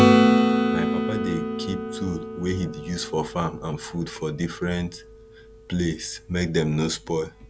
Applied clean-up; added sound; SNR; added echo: none; Acoustic guitar / Strum; -3 dB; none.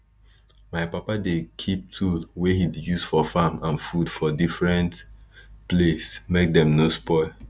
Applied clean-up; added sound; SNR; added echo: none; none; none; none.